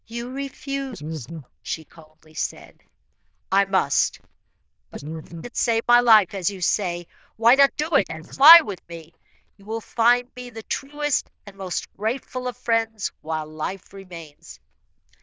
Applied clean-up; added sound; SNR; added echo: neural diffusion model UNIVERSE++.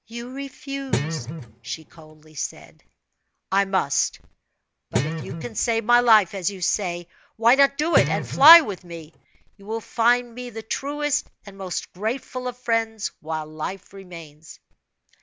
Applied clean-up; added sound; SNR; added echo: none; Guitar; 4 dB; none.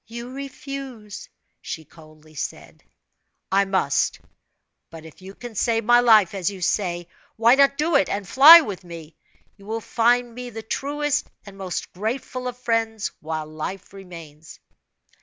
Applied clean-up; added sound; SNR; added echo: none; none; none; none.